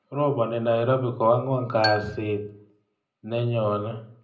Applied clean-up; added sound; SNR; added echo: none; Marimba, xylophone; 11 dB; reverberation time 0.4 s.